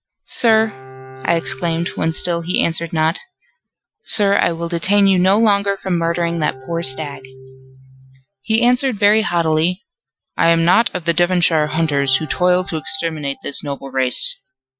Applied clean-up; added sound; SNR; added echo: classical method Wiener filter.